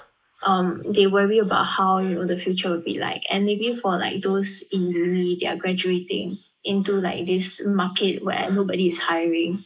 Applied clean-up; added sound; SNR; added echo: neural mask model Resemble Enhance denoiser.